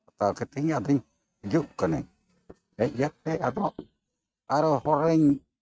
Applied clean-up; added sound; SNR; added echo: neural mask model RNNoise.